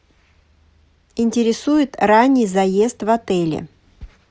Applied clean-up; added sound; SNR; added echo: none; none; none; none.